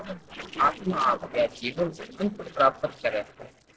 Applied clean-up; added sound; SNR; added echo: neural separator model SepFormer DNS4.